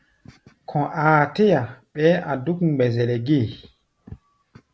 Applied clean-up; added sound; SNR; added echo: none; none; none; none.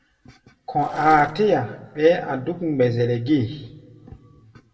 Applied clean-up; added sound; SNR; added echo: none; Engine / Mechanisms; 15 dB; reverberation time 1.4 s.